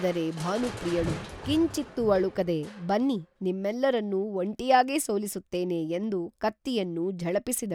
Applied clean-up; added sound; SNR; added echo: none; Crushing; 15 dB; none.